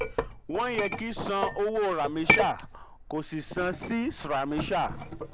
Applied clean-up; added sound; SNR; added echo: none; Chink, clink; 2 dB; none.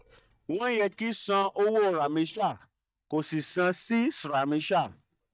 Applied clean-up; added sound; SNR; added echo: neural mask model DeepFilterNet 3.